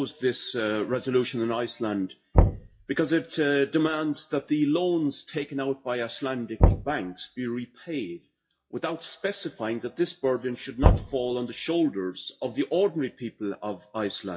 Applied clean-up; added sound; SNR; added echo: classical method WPE with log-MMSE.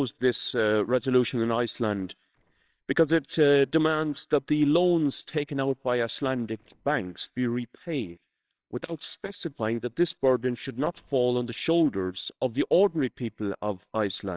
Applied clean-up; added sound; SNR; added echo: neural separator model SepFormer WHAMR!.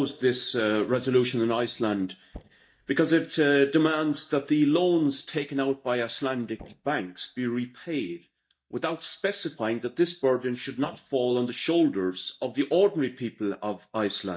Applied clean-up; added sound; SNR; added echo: neural mask model DeepFilterNet 3.